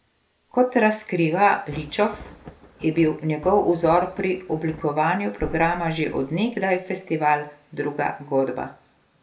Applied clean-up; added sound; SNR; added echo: none; Thunder; 19 dB; none.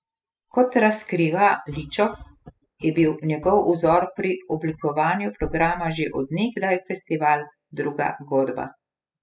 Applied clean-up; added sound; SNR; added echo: classical method spectral subtraction.